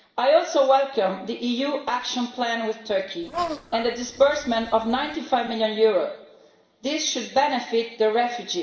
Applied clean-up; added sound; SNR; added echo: neural separator model SepFormer DNS4.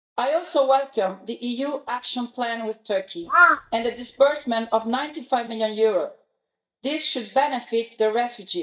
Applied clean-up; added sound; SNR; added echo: neural mask model DeepFilterNet 3.